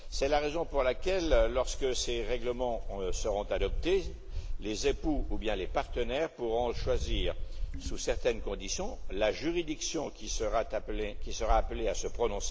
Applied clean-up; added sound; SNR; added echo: none; Wind; 2 dB; none.